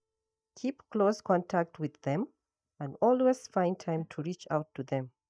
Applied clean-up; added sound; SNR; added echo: neural mask model DeepFilterNet 3.